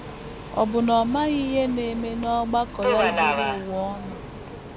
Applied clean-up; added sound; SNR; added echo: none; Subway, metro, underground; 4 dB; none.